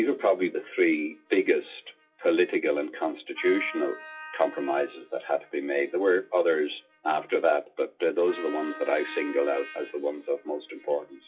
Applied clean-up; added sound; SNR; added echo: classical method WPE with log-MMSE.